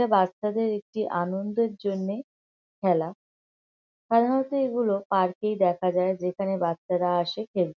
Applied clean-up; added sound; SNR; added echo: none; none; none; none.